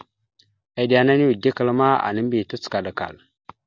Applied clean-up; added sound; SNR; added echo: none; none; none; none.